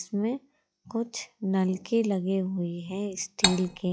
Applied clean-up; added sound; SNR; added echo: classical method log-MMSE.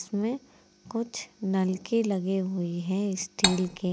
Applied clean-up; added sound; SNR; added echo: none; Cutlery, silverware; -1 dB; none.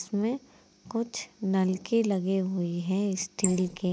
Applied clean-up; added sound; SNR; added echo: neural mask model Resemble Enhance denoiser.